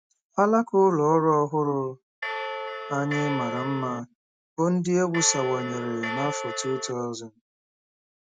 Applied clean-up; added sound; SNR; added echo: none; Bell; 6 dB; none.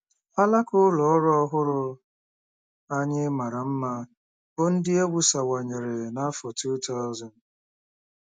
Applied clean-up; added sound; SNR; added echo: none; none; none; none.